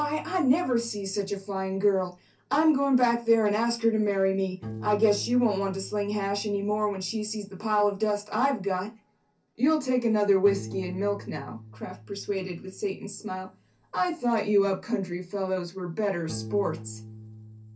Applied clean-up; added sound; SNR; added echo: none; Piano; 18 dB; reverberation time 0.3 s.